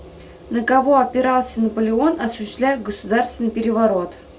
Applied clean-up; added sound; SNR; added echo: none; none; none; none.